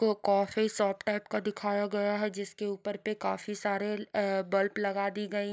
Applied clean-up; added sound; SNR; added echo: none; none; none; none.